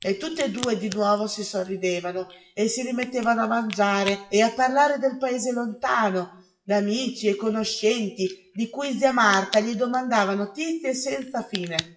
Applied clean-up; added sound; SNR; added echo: classical method WPE with log-MMSE.